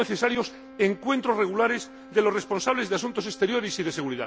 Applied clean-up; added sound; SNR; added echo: none; Wind instrument, woodwind instrument; 20 dB; none.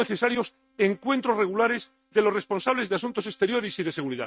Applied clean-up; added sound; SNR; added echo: neural mask model RNNoise.